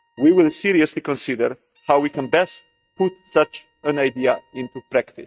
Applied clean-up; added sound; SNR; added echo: neural mask model RNNoise.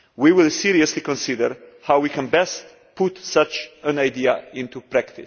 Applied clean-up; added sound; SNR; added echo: none; none; none; none.